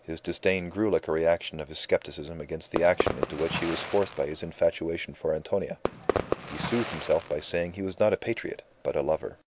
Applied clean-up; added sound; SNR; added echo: none; Fireworks; 5 dB; none.